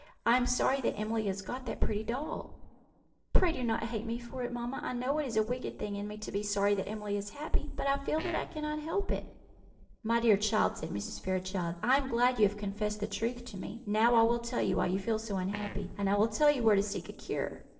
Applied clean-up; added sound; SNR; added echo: neural separator model SepFormer DNS4.